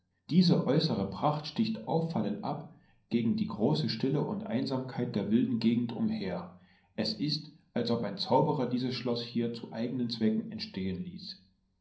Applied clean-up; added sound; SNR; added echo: none; none; none; reverberation time 0.6 s.